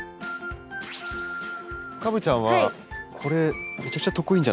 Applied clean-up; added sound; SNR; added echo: none; none; none; none.